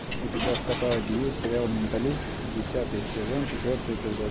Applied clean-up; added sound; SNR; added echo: none; none; none; none.